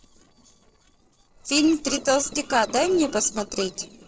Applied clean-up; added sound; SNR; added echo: neural separator model SepFormer DNS4.